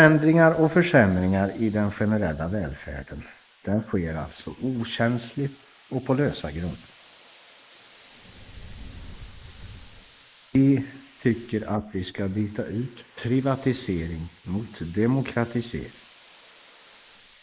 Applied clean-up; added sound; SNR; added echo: neural mask model Resemble Enhance denoiser.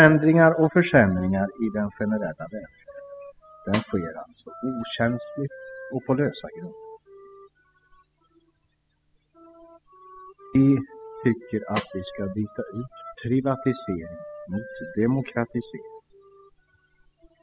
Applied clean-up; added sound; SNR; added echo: classical method spectral subtraction.